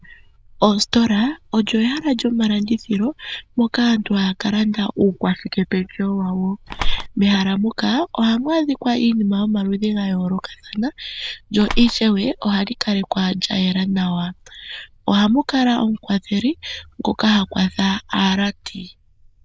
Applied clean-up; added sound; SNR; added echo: neural diffusion model UNIVERSE++.